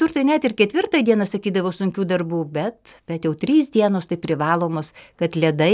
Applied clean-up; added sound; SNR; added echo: none; none; none; none.